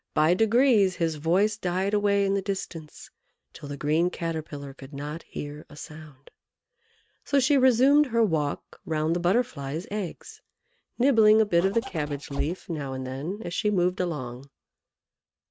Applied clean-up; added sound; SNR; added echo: neural mask model RNNoise.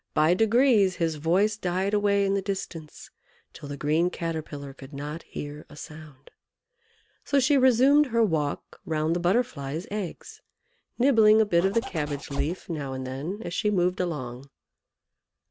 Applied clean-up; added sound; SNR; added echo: none; Zipper (clothing); 6 dB; none.